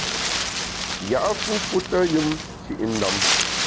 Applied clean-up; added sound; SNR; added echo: none; Wind; 0 dB; none.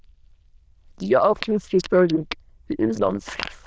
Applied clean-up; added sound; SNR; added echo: neural diffusion model UNIVERSE++.